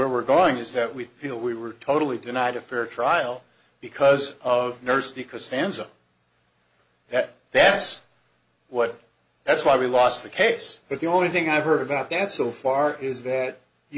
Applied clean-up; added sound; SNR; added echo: none; none; none; none.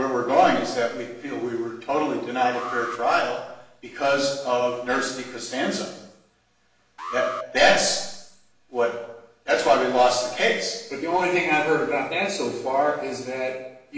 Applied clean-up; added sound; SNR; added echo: none; Alarm; 13 dB; reverberation time 0.9 s.